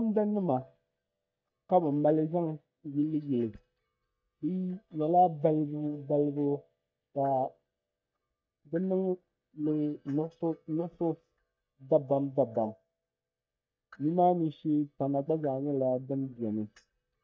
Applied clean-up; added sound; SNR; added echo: neural mask model DeepFilterNet 3.